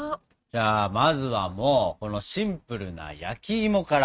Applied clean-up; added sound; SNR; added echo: neural mask model RNNoise.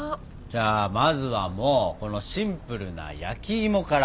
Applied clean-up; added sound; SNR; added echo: none; Walk, footsteps; 15 dB; none.